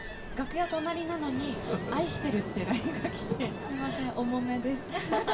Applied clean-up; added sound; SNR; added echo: none; Ocean; 6 dB; reverberation time 0.2 s.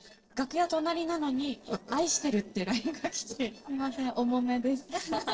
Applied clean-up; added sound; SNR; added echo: neural separator model SepFormer DNS4.